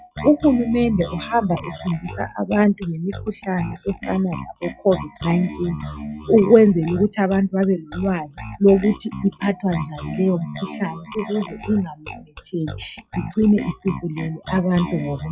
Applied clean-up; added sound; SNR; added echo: classical method log-MMSE.